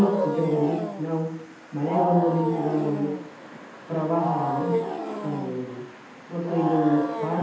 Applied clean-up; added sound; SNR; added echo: none; Wild animals; 4 dB; reverberation time 0.8 s.